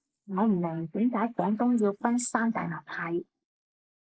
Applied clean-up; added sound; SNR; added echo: neural mask model Resemble Enhance denoiser.